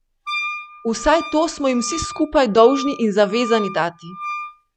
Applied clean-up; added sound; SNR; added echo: none; Wind instrument, woodwind instrument; 11 dB; none.